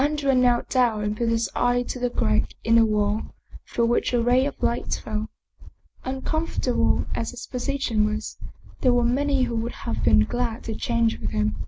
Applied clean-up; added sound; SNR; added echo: none; none; none; none.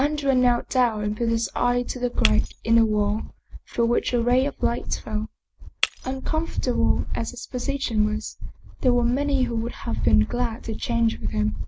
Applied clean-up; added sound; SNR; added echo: none; Shatter; 16 dB; none.